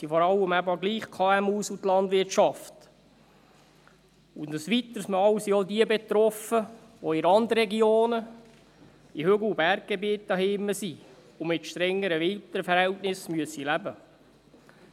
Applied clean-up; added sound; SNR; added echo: none; none; none; none.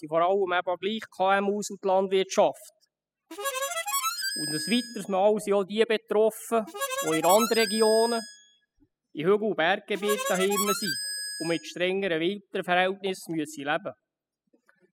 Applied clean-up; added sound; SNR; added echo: classical method spectral subtraction.